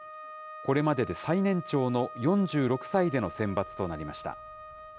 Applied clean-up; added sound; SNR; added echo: none; Wind instrument, woodwind instrument; 14 dB; none.